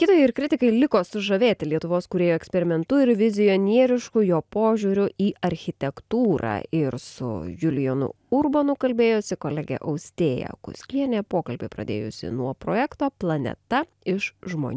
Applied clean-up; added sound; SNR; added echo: none; none; none; none.